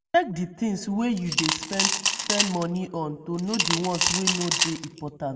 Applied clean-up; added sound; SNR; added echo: none; Coin (dropping) / Glass; -1 dB; reverberation time 0.5 s.